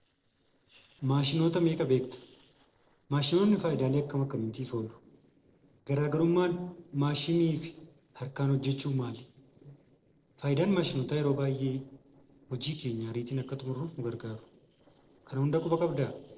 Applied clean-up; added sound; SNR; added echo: neural separator model SepFormer DNS4.